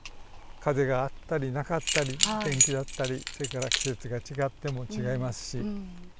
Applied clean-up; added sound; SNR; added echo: none; Keys jangling; 2 dB; none.